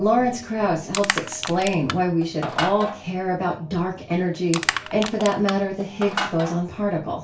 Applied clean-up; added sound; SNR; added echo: none; Crushing; 7 dB; reverberation time 0.3 s.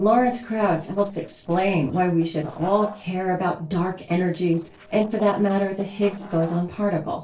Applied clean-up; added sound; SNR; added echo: neural separator model SepFormer DNS4.